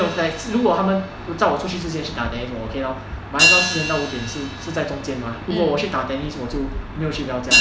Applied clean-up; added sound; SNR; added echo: none; Hi-hat; 2 dB; none.